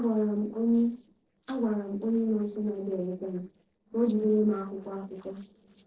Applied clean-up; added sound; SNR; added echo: neural separator model SepFormer DNS4.